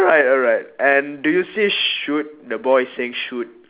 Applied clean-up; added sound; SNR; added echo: none; none; none; none.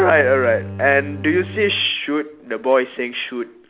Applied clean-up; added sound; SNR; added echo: none; Bowed string instrument; 14 dB; none.